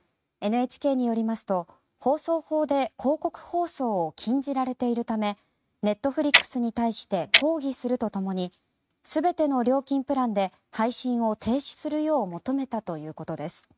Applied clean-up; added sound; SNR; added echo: neural mask model RNNoise.